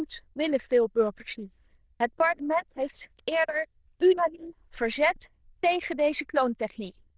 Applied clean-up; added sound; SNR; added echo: neural diffusion model UNIVERSE++.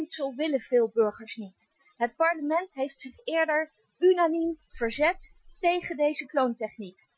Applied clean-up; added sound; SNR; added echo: classical method Wiener filter.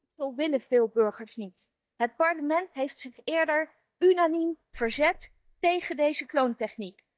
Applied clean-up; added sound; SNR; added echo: neural mask model DeepFilterNet 3.